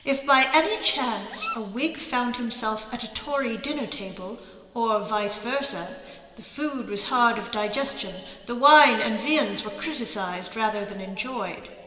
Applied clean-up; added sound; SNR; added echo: none; Dog; 12 dB; reverberation time 2.0 s.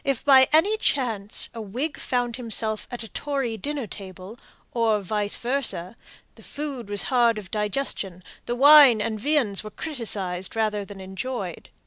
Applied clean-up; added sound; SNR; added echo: none; none; none; none.